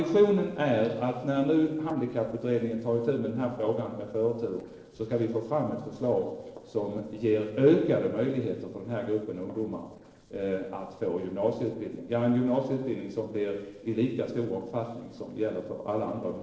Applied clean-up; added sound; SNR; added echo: neural separator model SepFormer DNS4.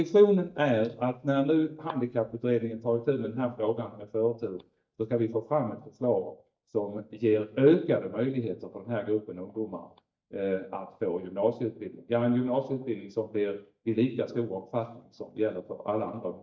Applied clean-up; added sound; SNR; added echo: neural mask model DeepFilterNet 3.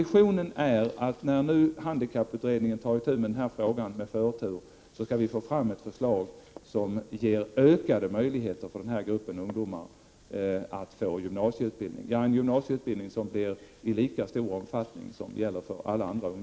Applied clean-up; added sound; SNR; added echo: none; none; none; none.